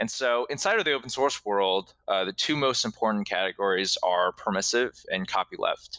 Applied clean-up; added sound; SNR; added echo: none; none; none; none.